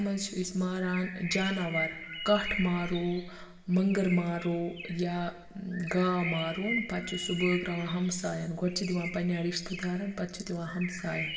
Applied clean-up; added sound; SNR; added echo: none; Bird; 10 dB; reverberation time 1.0 s.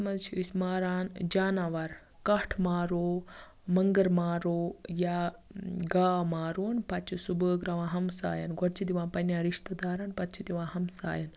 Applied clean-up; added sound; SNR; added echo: none; none; none; none.